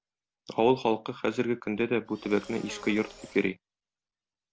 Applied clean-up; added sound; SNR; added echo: none; Insect; 17 dB; none.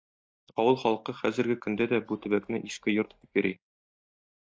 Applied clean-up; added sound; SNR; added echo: neural mask model DeepFilterNet 3.